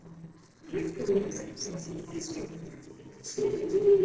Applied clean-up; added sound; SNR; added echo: neural separator model SepFormer DNS4.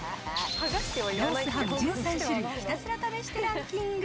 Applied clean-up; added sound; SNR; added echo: none; none; none; none.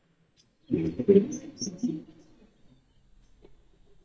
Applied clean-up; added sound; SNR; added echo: neural mask model DeepFilterNet 3.